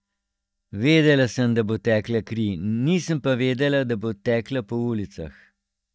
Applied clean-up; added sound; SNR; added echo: neural mask model DeepFilterNet 3.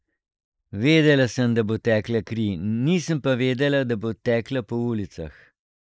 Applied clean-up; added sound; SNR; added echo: neural mask model Resemble Enhance denoiser.